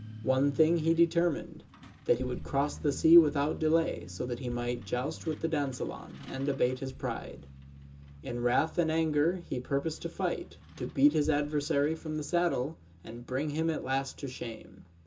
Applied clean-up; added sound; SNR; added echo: none; Truck; 18 dB; reverberation time 0.2 s.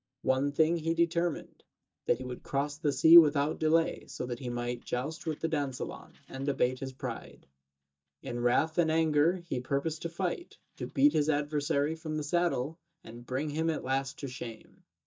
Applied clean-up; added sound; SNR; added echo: neural mask model DeepFilterNet 3.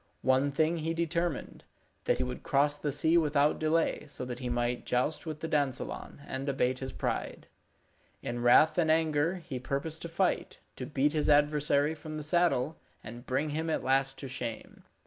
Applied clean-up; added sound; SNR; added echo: none; none; none; none.